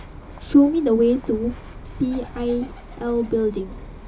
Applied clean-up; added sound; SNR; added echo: none; Bird; 15 dB; reverberation time 0.2 s.